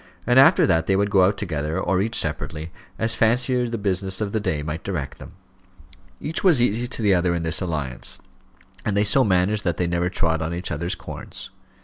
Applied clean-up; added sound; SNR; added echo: none; none; none; none.